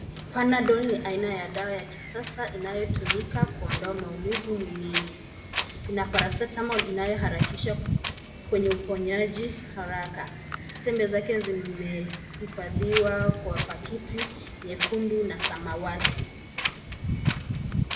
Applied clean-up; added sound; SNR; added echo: none; Wind; 2 dB; reverberation time 0.6 s.